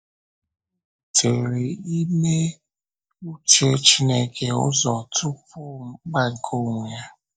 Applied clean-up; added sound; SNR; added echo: neural mask model DeepFilterNet 3.